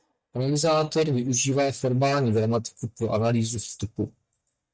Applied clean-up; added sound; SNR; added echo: neural mask model DeepFilterNet 3.